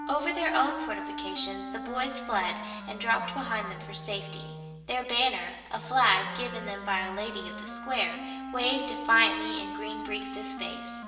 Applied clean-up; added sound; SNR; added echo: none; Wind instrument, woodwind instrument; 8 dB; reverberation time 1.1 s.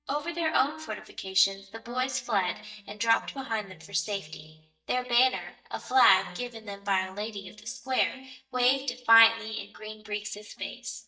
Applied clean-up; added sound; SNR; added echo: neural mask model DeepFilterNet 3.